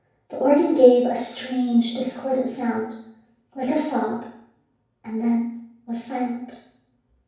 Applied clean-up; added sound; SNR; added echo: none; none; none; reverberation time 0.6 s.